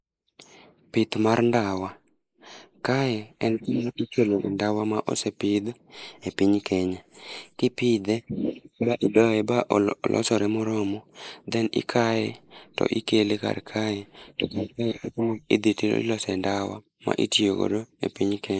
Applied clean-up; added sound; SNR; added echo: neural mask model Resemble Enhance denoiser.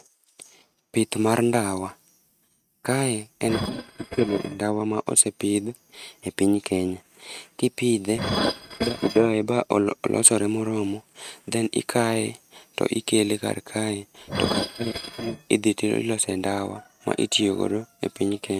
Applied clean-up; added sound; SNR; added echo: neural mask model RNNoise.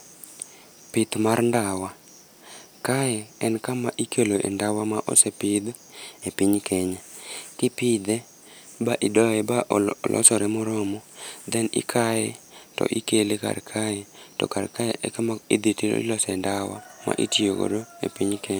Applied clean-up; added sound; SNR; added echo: none; none; none; none.